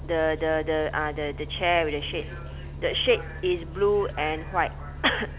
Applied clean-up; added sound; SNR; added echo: none; Bus; 10 dB; none.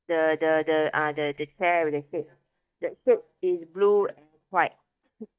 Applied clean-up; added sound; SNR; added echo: neural mask model DeepFilterNet 3.